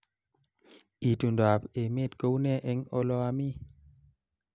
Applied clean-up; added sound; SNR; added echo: none; none; none; none.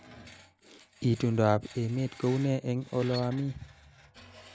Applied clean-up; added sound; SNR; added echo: none; Screech; 20 dB; none.